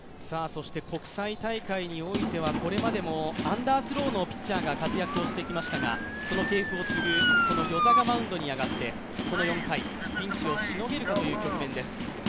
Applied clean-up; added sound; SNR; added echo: none; Motor vehicle (road) / Siren; 3 dB; none.